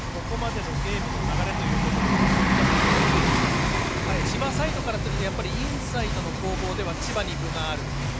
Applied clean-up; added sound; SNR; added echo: none; Bus; -2 dB; none.